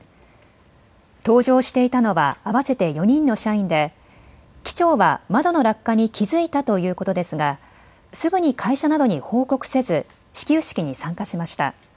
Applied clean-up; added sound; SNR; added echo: none; none; none; none.